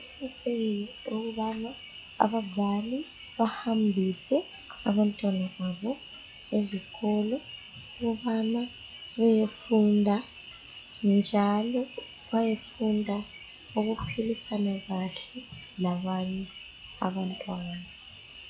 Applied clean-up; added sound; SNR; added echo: classical method log-MMSE.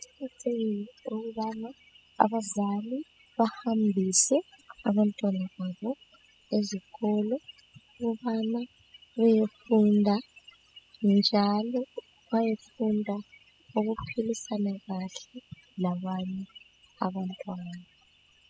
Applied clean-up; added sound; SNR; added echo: classical method spectral subtraction.